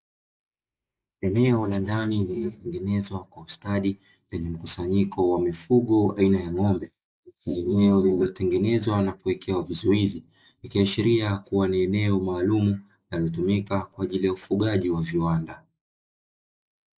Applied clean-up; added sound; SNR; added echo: neural mask model Resemble Enhance denoiser.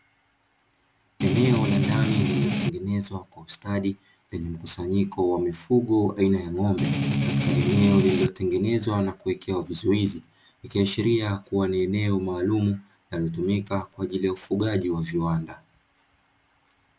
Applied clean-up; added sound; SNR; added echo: none; Strum; -2 dB; none.